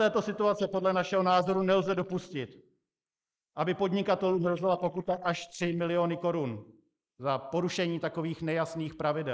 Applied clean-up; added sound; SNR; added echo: neural mask model Resemble Enhance denoiser.